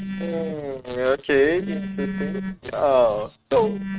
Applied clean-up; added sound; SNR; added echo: neural mask model RNNoise.